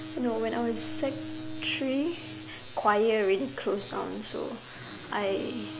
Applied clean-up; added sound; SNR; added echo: none; Bowed string instrument; 12 dB; none.